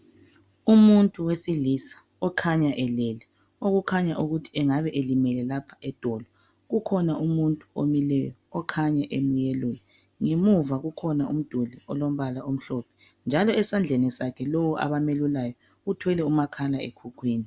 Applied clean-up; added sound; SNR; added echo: none; none; none; none.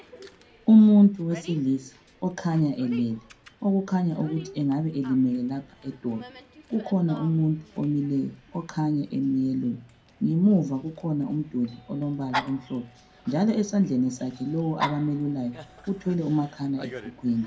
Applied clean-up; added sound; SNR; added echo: none; Dog; 17 dB; reverberation time 0.2 s.